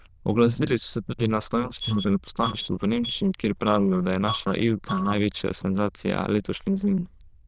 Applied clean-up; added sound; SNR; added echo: neural diffusion model UNIVERSE++.